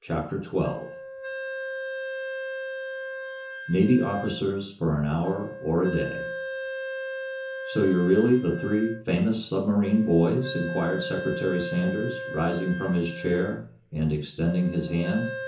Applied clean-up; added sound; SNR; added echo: none; Wind instrument, woodwind instrument; 9 dB; reverberation time 0.6 s.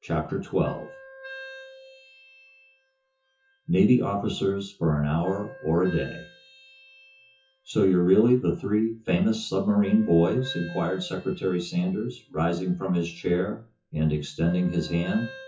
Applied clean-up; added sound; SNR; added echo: classical method WPE with log-MMSE.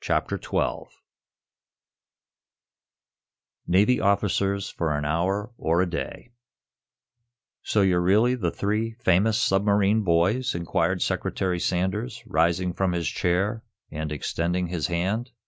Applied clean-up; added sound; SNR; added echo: none; none; none; none.